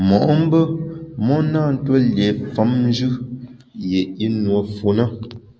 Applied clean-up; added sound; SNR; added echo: none; none; none; none.